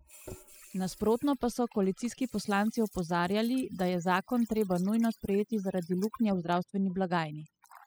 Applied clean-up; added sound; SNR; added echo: classical method spectral subtraction.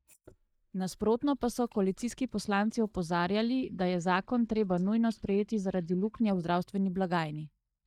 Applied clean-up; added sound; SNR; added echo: neural mask model DeepFilterNet 3.